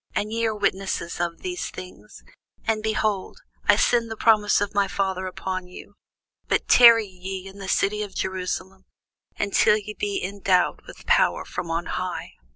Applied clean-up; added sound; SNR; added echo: none; none; none; none.